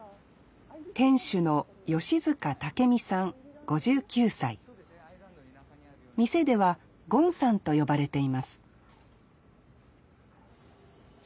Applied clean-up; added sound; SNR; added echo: none; none; none; none.